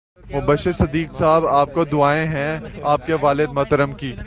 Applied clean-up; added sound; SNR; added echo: none; none; none; none.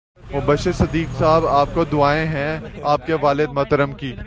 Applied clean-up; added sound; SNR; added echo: none; Car; 12 dB; none.